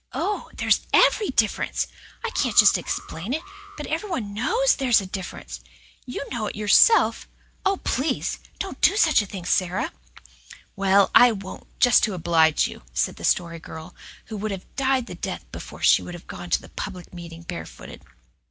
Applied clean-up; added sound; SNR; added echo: none; Alarm; 19 dB; none.